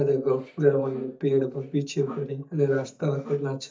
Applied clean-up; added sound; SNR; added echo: neural mask model DeepFilterNet 3.